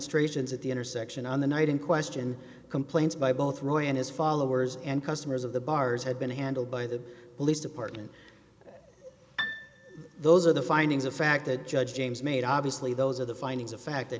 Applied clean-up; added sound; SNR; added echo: none; Piano; 11 dB; none.